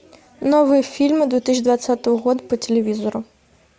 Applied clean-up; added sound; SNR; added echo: none; none; none; none.